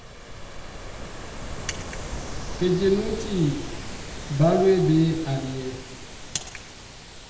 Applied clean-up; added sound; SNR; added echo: none; Ocean; 9 dB; reverberation time 0.8 s.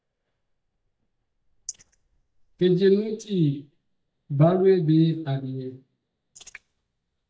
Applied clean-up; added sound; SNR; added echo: neural mask model DeepFilterNet 3.